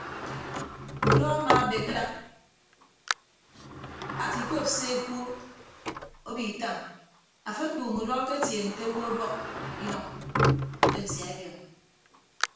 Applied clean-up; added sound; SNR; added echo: none; Sliding door; -1 dB; reverberation time 0.7 s.